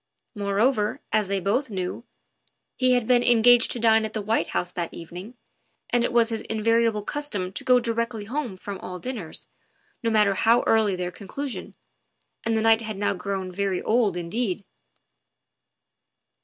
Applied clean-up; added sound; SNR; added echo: none; none; none; none.